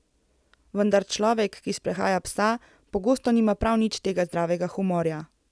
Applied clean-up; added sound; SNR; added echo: none; none; none; none.